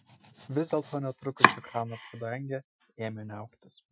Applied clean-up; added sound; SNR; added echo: classical method Wiener filter.